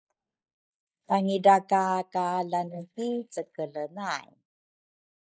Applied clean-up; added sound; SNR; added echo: neural mask model Resemble Enhance denoiser.